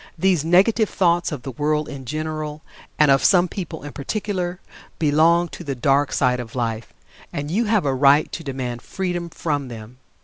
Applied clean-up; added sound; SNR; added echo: none; none; none; none.